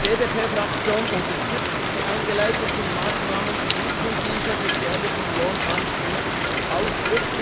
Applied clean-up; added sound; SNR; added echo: none; Rain; -4 dB; none.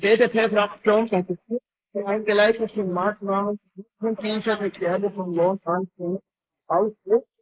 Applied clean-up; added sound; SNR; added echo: neural mask model Resemble Enhance denoiser.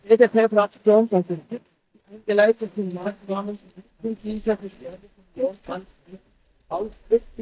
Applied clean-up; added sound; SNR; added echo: neural mask model DeepFilterNet 3.